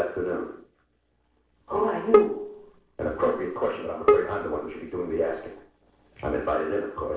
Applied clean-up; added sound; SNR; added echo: neural separator model SepFormer DNS4.